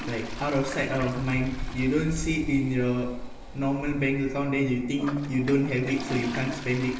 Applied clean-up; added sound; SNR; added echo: none; Toilet flush; 14 dB; reverberation time 0.9 s.